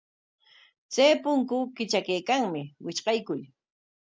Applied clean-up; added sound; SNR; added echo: none; none; none; none.